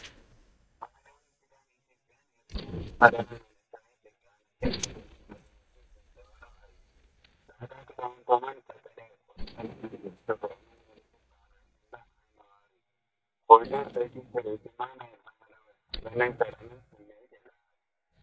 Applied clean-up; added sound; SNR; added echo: neural mask model DeepFilterNet 3.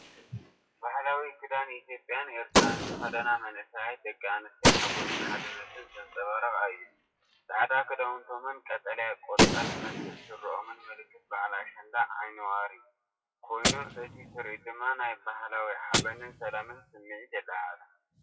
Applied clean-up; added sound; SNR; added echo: classical method WPE with log-MMSE.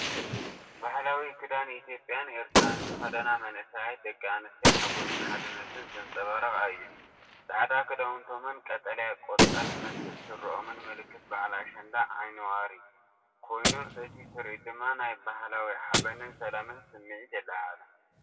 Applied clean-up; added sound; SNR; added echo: none; Gunshot, gunfire; -1 dB; reverberation time 1.4 s.